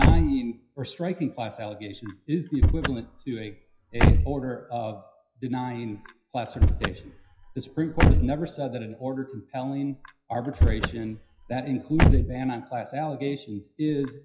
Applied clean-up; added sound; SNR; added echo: classical method WPE with log-MMSE.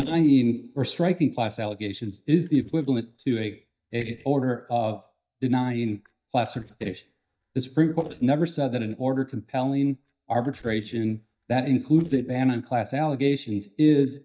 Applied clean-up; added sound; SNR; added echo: neural mask model DeepFilterNet 3.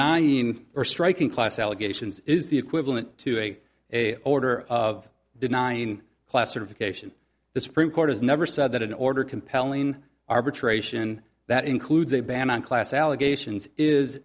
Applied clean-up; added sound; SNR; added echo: none; none; none; none.